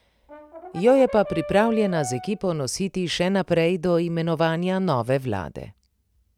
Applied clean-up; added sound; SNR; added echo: none; Brass instrument; 13 dB; none.